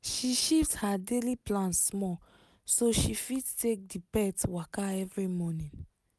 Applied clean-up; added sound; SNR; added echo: none; none; none; none.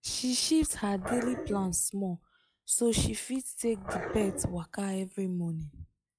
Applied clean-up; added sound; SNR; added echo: classical method log-MMSE.